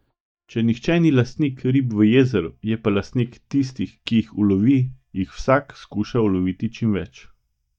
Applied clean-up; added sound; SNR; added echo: neural mask model DeepFilterNet 3.